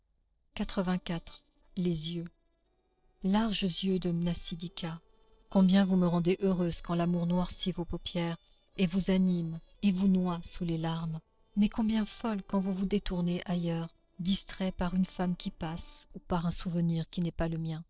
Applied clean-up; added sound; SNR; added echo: neural separator model SepFormer DNS4.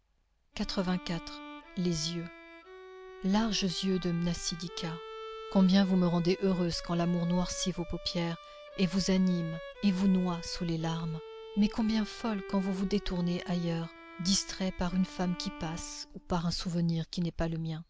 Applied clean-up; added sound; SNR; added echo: none; Bowed string instrument; 16 dB; none.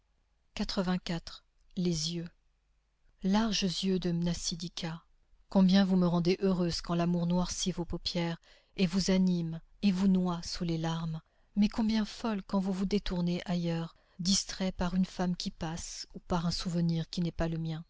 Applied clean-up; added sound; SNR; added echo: none; none; none; none.